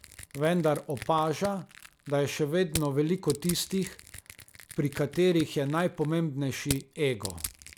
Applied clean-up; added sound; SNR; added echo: none; Crushing; 14 dB; none.